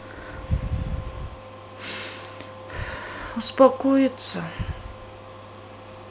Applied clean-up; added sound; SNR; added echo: none; none; none; none.